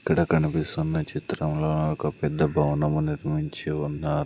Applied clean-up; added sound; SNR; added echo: none; none; none; none.